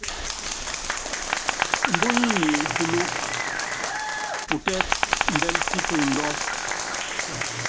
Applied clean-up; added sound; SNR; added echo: none; Glass + Applause; -4 dB; none.